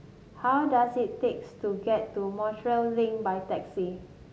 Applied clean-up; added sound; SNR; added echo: none; none; none; none.